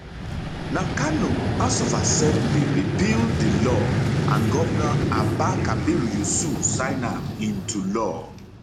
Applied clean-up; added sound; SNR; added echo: none; Vehicle; -2 dB; none.